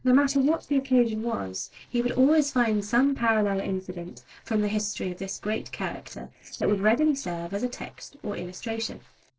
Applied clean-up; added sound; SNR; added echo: neural separator model SepFormer DNS4.